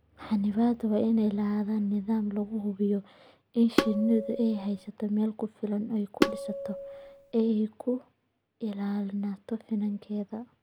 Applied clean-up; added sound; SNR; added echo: none; Tabla; 2 dB; none.